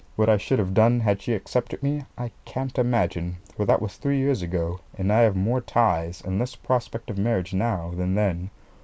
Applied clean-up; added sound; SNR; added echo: none; none; none; none.